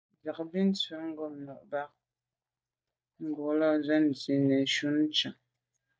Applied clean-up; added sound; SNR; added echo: neural mask model DeepFilterNet 3.